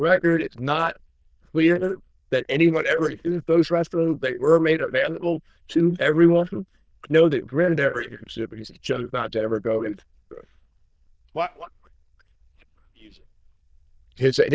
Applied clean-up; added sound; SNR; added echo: neural diffusion model UNIVERSE++.